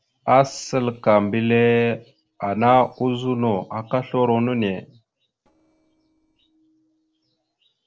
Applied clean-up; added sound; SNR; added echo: neural separator model SepFormer DNS4.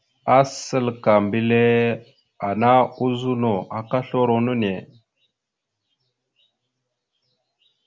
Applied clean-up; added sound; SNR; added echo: none; none; none; none.